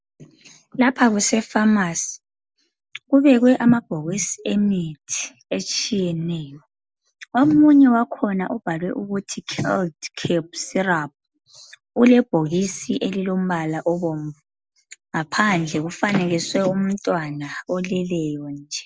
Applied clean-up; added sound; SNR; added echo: none; none; none; none.